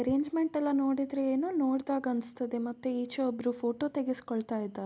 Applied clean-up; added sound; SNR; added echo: none; none; none; none.